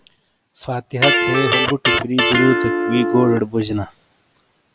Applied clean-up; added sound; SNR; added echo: none; Electric guitar; -3 dB; none.